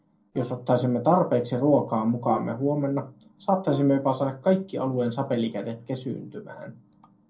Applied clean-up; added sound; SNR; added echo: neural separator model SepFormer DNS4.